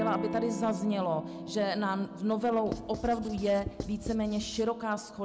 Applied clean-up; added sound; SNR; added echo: none; Writing + Electric guitar / Strum; 9 dB; none.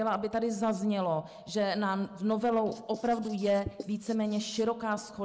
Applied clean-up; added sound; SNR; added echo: neural mask model Resemble Enhance denoiser.